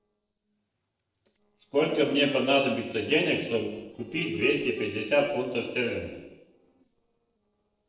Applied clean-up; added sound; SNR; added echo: neural separator model SepFormer DNS4.